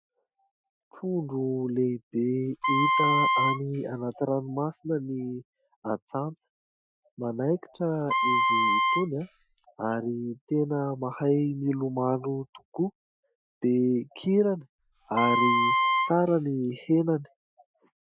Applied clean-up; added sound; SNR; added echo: classical method Wiener filter.